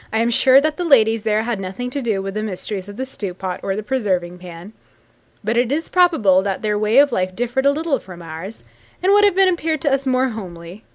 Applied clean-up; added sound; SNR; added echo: none; none; none; none.